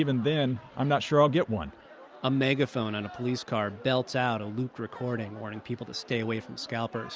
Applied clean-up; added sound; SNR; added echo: none; none; none; none.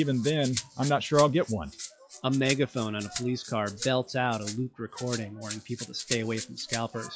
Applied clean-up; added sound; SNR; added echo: classical method log-MMSE.